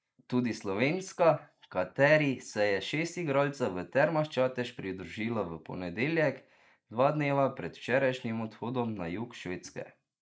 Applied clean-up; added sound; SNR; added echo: neural mask model Resemble Enhance denoiser.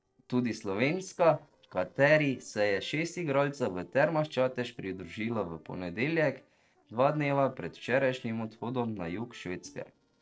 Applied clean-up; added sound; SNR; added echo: neural separator model SepFormer DNS4.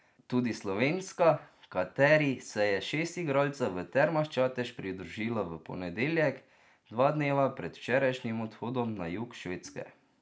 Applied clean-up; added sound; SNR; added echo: none; none; none; none.